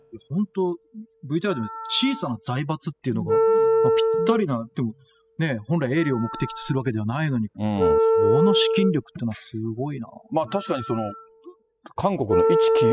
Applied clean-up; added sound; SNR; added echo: classical method spectral subtraction.